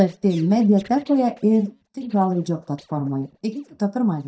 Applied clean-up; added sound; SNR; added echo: neural mask model DeepFilterNet 3.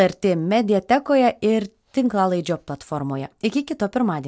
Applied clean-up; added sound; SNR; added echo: none; none; none; none.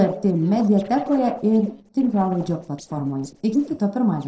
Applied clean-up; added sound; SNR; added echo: neural separator model SepFormer DNS4.